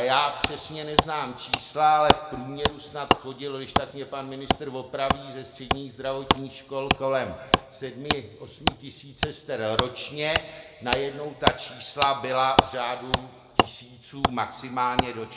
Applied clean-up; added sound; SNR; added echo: none; Wood; 0 dB; reverberation time 1.7 s.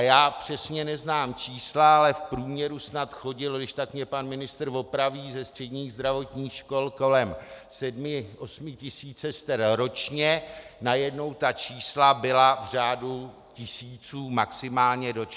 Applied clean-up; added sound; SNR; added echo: none; none; none; none.